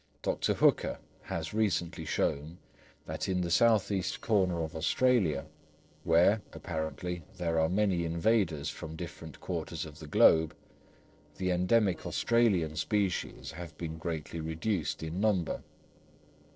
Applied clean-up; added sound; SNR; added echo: neural separator model SepFormer DNS4.